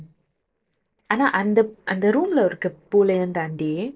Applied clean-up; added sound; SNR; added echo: neural separator model SepFormer DNS4.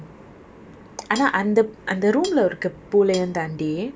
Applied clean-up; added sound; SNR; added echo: none; Cutlery, silverware; 18 dB; none.